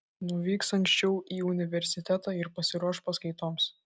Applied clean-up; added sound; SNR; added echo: none; none; none; none.